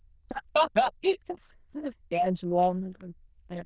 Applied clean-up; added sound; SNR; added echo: neural diffusion model UNIVERSE++.